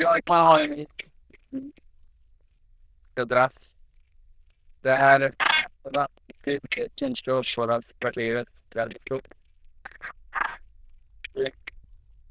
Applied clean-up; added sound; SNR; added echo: neural diffusion model UNIVERSE++.